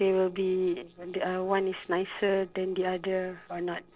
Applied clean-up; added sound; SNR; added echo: neural separator model SepFormer DNS4.